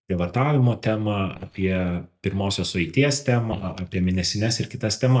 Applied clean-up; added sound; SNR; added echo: neural mask model DeepFilterNet 3.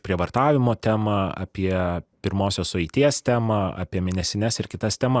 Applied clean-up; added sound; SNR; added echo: none; none; none; none.